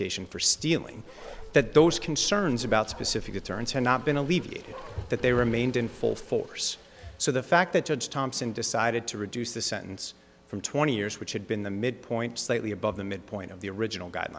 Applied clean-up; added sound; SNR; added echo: none; Bark; 18 dB; none.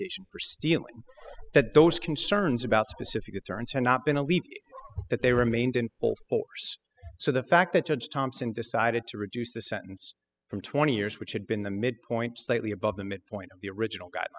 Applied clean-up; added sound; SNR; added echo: classical method spectral subtraction.